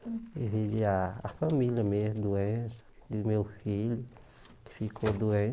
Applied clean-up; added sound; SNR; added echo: neural mask model Resemble Enhance denoiser.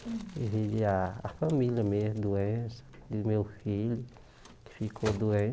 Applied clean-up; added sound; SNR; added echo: none; Crumpling, crinkling; 18 dB; none.